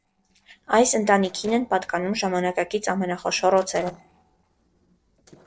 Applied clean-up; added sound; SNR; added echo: neural separator model SepFormer DNS4.